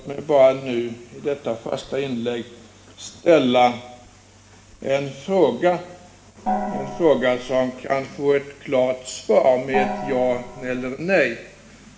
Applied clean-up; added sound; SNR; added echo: none; Gong; 6 dB; reverberation time 0.7 s.